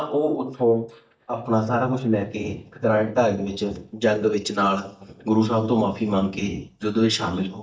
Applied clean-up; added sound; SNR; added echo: neural mask model DeepFilterNet 3.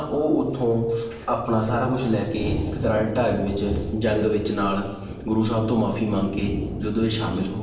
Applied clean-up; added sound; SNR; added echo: none; Thunder; 9 dB; reverberation time 0.9 s.